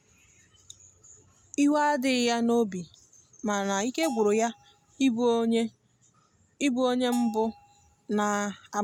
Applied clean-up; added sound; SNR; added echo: none; Bell; 15 dB; none.